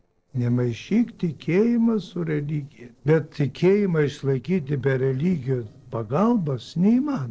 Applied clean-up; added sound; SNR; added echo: neural separator model SepFormer DNS4.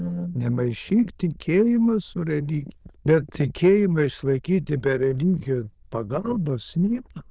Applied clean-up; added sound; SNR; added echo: neural diffusion model UNIVERSE++.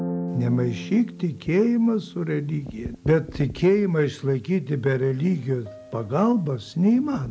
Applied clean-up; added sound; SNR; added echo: none; none; none; none.